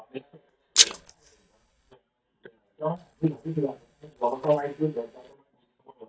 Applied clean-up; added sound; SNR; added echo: neural mask model DeepFilterNet 3.